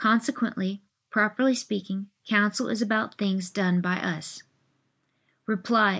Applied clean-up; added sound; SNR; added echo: neural mask model Resemble Enhance denoiser.